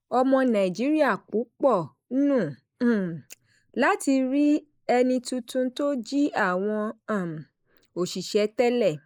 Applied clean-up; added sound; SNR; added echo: neural mask model Resemble Enhance denoiser.